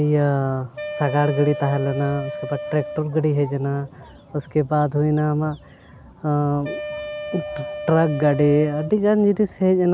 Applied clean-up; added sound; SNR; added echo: none; Wind instrument, woodwind instrument; 11 dB; none.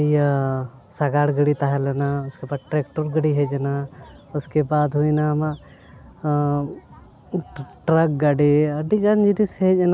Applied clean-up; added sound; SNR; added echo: none; none; none; none.